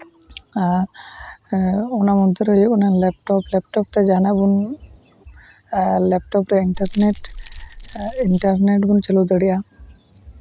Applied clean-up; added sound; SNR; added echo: none; Keys jangling; 13 dB; none.